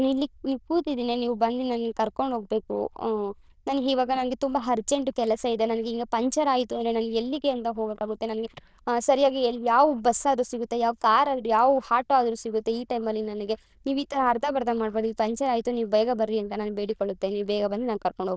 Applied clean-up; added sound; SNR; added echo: neural diffusion model UNIVERSE++.